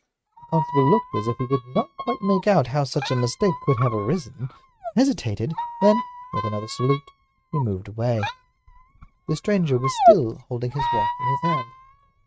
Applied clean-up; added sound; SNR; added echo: neural mask model RNNoise.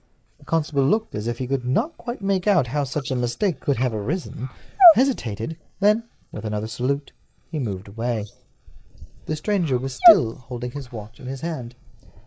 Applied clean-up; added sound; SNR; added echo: neural mask model Resemble Enhance denoiser.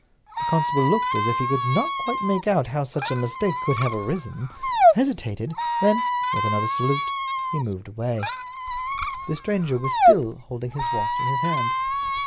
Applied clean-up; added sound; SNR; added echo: none; Squeak; -1 dB; none.